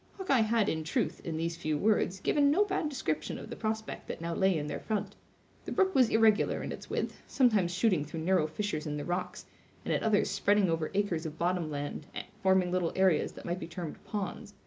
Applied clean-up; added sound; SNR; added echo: none; none; none; none.